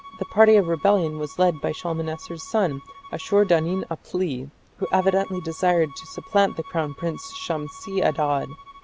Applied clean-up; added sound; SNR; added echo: none; Bowed string instrument; 20 dB; none.